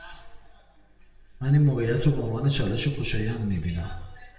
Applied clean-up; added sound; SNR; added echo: none; none; none; reverberation time 0.7 s.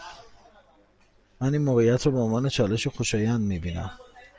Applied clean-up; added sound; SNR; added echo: none; none; none; none.